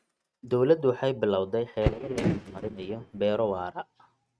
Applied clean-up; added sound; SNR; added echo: neural mask model RNNoise.